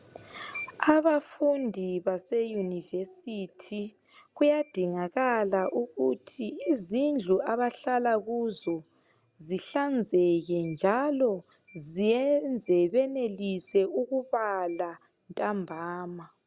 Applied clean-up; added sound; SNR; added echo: none; none; none; none.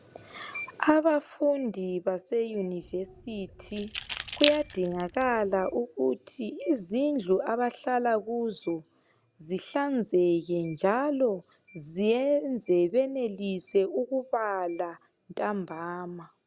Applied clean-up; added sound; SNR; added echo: none; Keys jangling; 9 dB; none.